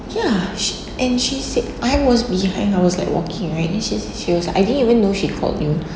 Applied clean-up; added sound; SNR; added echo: none; none; none; none.